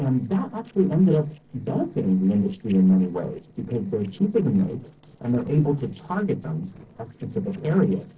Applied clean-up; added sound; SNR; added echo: neural separator model SepFormer DNS4.